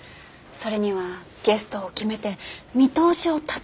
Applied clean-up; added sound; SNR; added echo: none; none; none; none.